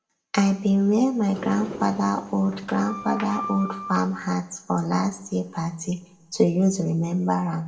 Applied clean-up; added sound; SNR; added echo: none; Sliding door; 12 dB; reverberation time 1.3 s.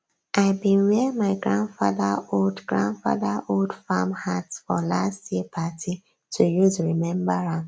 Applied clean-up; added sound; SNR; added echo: none; none; none; none.